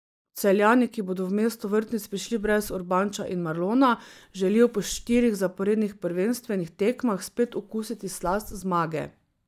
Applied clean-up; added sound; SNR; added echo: neural mask model DeepFilterNet 3.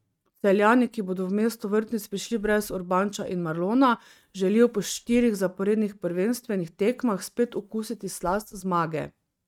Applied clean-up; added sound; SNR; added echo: neural mask model RNNoise.